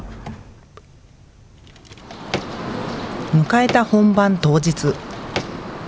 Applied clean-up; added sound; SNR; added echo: none; Drawer open or close; 12 dB; none.